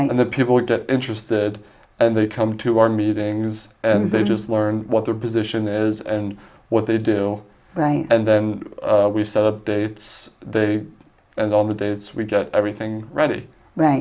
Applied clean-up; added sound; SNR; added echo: none; none; none; none.